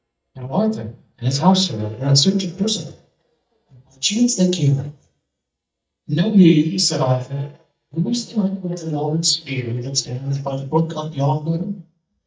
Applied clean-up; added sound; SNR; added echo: neural mask model DeepFilterNet 3.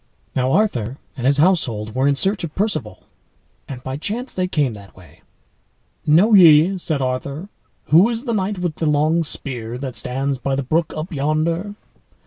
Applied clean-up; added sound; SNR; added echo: none; none; none; none.